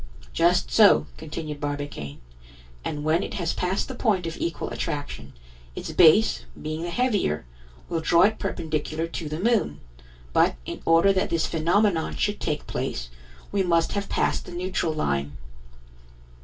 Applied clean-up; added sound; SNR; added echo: none; none; none; reverberation time 0.1 s.